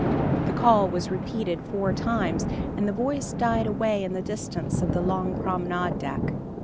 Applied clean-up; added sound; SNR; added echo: none; Thunder; 1 dB; none.